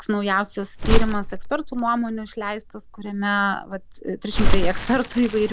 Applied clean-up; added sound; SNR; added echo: none; Crumpling, crinkling; -2 dB; none.